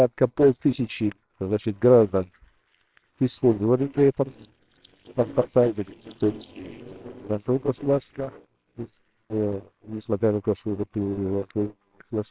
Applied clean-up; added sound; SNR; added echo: neural separator model SepFormer WHAMR!.